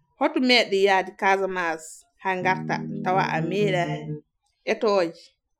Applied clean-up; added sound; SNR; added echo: classical method Wiener filter.